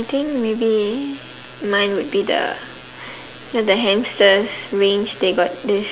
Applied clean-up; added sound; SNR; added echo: none; none; none; none.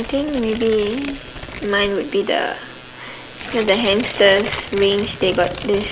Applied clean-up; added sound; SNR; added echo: none; Tearing; 12 dB; none.